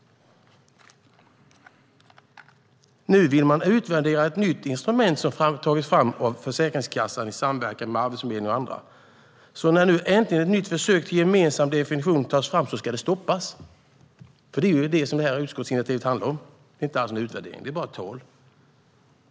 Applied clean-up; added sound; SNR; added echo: none; none; none; none.